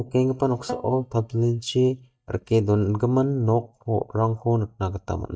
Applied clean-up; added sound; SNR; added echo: neural mask model DeepFilterNet 3.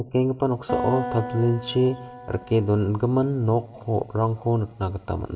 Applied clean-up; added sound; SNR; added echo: none; Acoustic guitar; 11 dB; reverberation time 0.5 s.